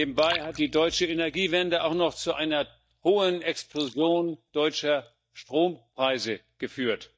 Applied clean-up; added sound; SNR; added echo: neural mask model DeepFilterNet 3.